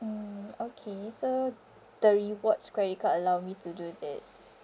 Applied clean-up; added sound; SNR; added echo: none; none; none; none.